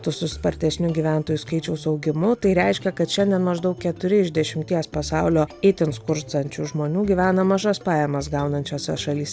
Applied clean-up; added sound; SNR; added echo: none; none; none; none.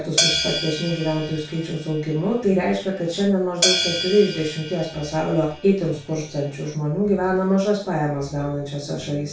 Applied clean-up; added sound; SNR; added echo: none; Hi-hat; 5 dB; reverberation time 0.3 s.